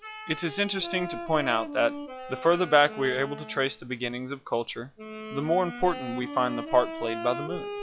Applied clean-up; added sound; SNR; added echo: classical method log-MMSE.